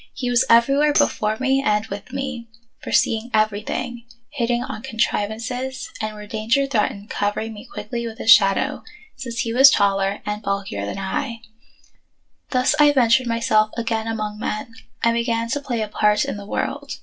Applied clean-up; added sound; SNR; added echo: neural separator model SepFormer DNS4.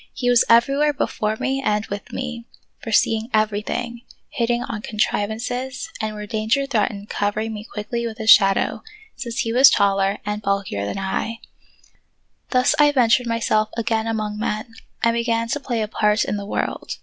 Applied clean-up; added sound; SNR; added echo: none; none; none; none.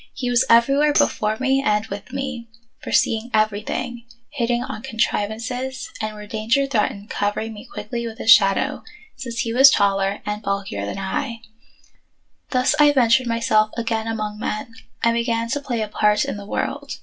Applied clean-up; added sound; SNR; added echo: none; Tambourine; 9 dB; reverberation time 0.1 s.